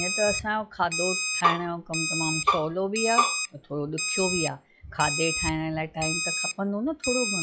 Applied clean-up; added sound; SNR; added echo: classical method log-MMSE.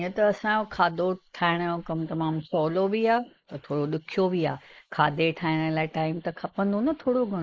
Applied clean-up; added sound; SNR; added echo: neural mask model Resemble Enhance denoiser.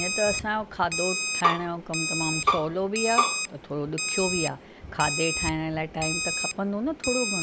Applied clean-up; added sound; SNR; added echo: none; Bowed string instrument + Alarm; 0 dB; none.